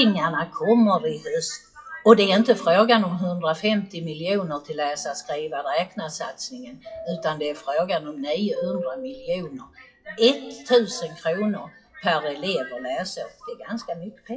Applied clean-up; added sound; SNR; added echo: classical method WPE with log-MMSE.